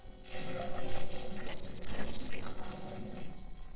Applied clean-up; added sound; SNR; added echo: neural separator model SepFormer DNS4.